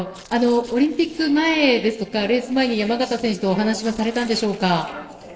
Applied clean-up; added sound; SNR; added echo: neural separator model SepFormer DNS4.